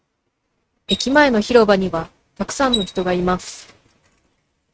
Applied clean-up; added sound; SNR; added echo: neural mask model RNNoise.